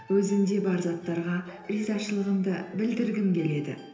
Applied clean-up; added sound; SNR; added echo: none; Dog; 20 dB; reverberation time 1.4 s.